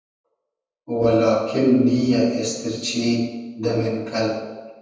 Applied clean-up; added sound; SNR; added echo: none; none; none; reverberation time 1.1 s.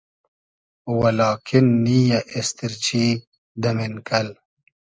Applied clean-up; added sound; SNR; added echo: none; none; none; none.